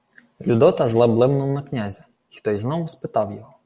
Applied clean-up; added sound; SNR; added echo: none; none; none; none.